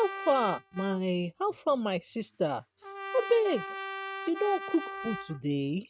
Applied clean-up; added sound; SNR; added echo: neural mask model RNNoise.